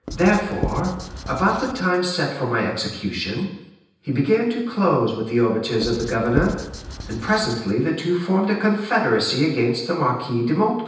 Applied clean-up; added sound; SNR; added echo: none; Writing; 11 dB; reverberation time 0.9 s.